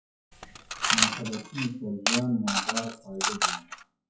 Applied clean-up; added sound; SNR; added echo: classical method WPE with log-MMSE.